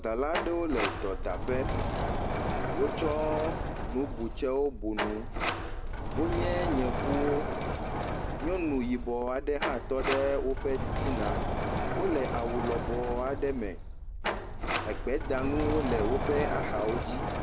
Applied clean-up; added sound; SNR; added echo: none; Sliding door; 0 dB; reverberation time 0.3 s.